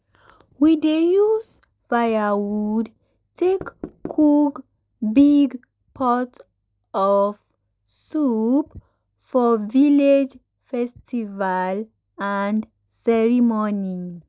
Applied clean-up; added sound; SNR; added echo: neural separator model SepFormer DNS4.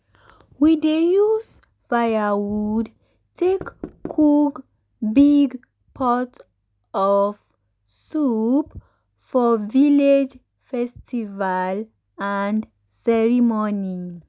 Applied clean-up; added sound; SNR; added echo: none; Knock; 14 dB; none.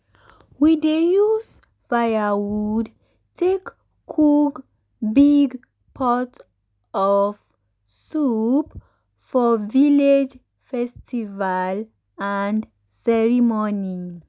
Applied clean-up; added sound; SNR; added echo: none; none; none; none.